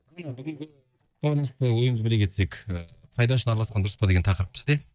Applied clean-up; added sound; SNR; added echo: neural mask model DeepFilterNet 3.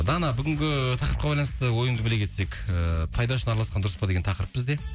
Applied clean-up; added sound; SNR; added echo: none; none; none; none.